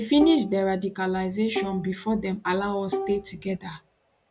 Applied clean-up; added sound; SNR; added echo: none; Bowed string instrument; 10 dB; none.